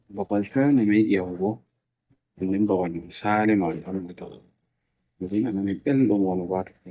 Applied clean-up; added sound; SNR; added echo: neural mask model DeepFilterNet 3.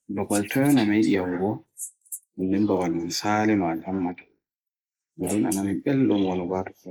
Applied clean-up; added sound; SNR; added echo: neural mask model Resemble Enhance denoiser.